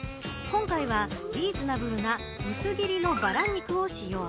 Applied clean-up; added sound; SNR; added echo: none; none; none; none.